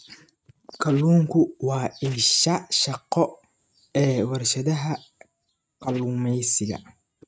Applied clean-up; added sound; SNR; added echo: neural mask model RNNoise.